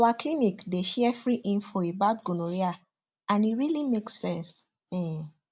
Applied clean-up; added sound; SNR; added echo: none; none; none; none.